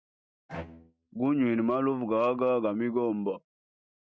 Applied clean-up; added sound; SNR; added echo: neural mask model RNNoise.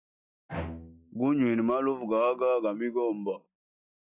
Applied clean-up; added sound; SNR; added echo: classical method log-MMSE.